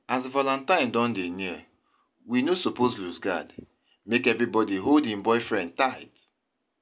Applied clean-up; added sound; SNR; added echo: none; none; none; none.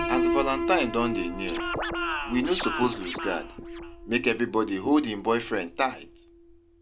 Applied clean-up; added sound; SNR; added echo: none; Scratching (performance technique) + Piano; 4 dB; none.